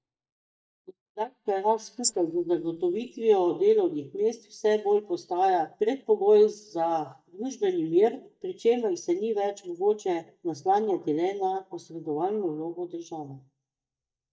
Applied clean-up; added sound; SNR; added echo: neural mask model DeepFilterNet 3.